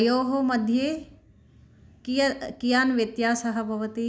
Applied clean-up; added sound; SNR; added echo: none; none; none; none.